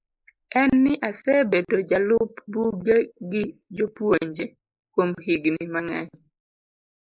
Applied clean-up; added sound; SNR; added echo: neural mask model Resemble Enhance denoiser.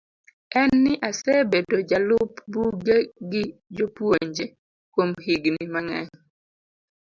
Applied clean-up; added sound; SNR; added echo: none; none; none; none.